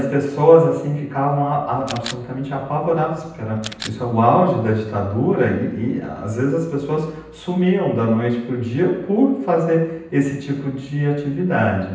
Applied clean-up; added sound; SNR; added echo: none; Camera; 18 dB; reverberation time 0.9 s.